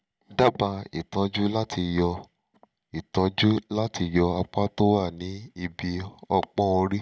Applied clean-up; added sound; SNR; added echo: none; none; none; none.